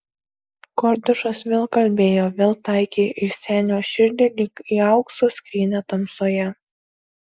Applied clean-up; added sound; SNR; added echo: neural mask model Resemble Enhance denoiser.